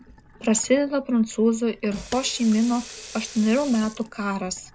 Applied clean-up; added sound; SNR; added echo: none; Sink (filling or washing) / Water tap, faucet; 18 dB; none.